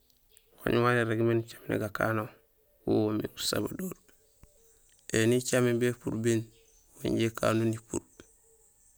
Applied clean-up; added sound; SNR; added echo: none; none; none; none.